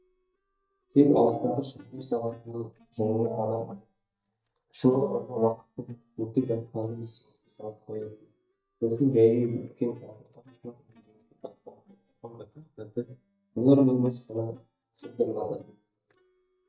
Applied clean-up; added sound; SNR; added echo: neural mask model DeepFilterNet 3.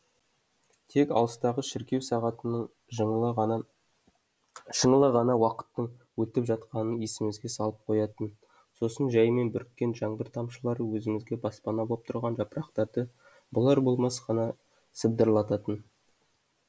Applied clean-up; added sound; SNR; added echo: none; none; none; none.